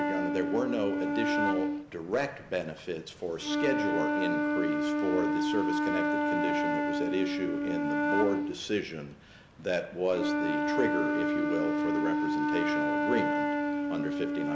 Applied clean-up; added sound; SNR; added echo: none; Wind instrument, woodwind instrument; -4 dB; none.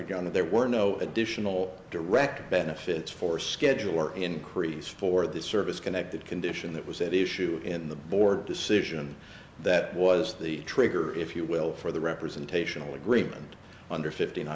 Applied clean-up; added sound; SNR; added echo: none; none; none; none.